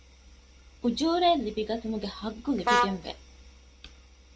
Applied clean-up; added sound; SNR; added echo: none; Vehicle horn, car horn, honking; 0 dB; none.